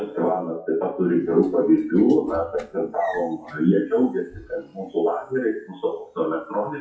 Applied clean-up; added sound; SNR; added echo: classical method WPE with log-MMSE.